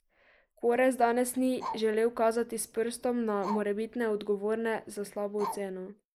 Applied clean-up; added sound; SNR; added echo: neural mask model Resemble Enhance denoiser.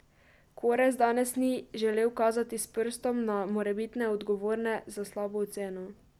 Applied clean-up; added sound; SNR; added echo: none; none; none; none.